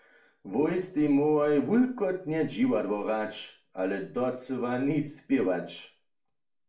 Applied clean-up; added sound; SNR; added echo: none; none; none; reverberation time 0.4 s.